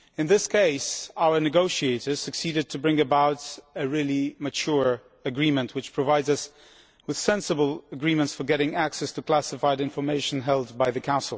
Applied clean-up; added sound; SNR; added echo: none; none; none; none.